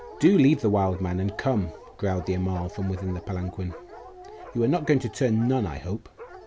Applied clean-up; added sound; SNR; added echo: none; Dog; 18 dB; none.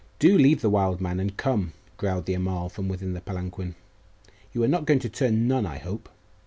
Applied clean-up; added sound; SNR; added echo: none; none; none; none.